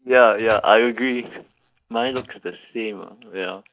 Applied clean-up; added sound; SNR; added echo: neural mask model DeepFilterNet 3.